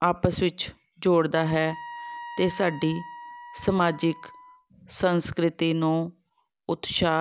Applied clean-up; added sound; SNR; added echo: none; Wind instrument, woodwind instrument; 15 dB; none.